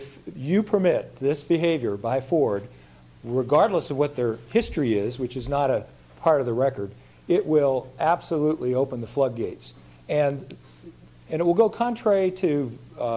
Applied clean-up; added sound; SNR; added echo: none; none; none; none.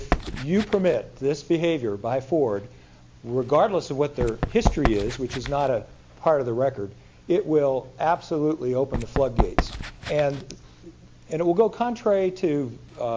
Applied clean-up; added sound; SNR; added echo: none; Run; 8 dB; none.